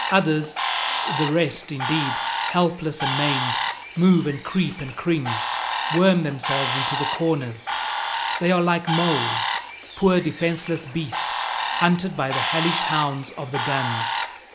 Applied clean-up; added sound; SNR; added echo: none; Bird; 3 dB; none.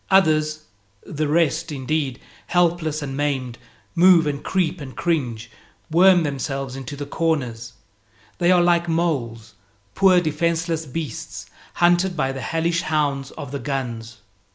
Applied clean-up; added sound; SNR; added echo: none; none; none; none.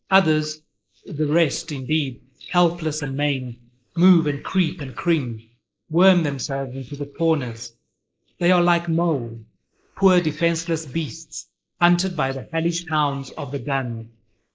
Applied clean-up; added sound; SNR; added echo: neural mask model Resemble Enhance denoiser.